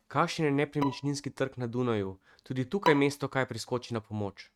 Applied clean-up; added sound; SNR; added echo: neural mask model RNNoise.